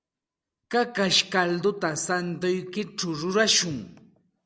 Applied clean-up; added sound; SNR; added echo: none; none; none; none.